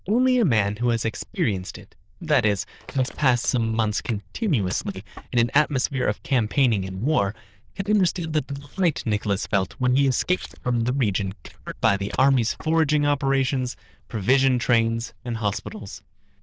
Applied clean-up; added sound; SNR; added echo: neural diffusion model UNIVERSE++.